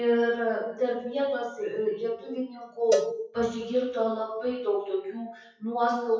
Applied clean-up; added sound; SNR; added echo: classical method WPE with log-MMSE.